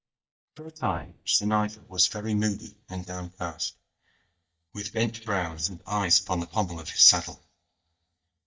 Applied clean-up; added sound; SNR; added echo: neural mask model DeepFilterNet 3.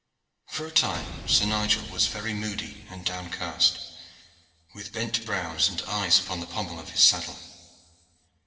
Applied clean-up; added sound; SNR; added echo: none; Shatter / Boom; 13 dB; reverberation time 2.4 s.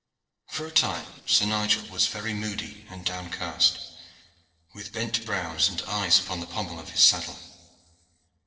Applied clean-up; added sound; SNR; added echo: neural separator model SepFormer DNS4.